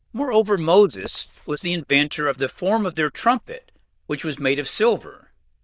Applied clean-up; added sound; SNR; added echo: neural diffusion model UNIVERSE++.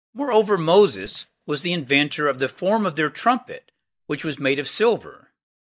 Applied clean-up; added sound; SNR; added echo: neural mask model DeepFilterNet 3.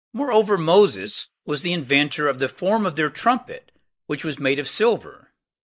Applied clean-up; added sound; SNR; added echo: neural mask model Resemble Enhance denoiser.